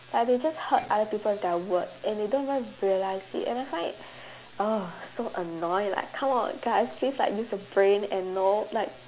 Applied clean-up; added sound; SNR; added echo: none; none; none; none.